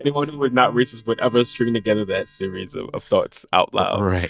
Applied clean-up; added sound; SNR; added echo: neural mask model DeepFilterNet 3.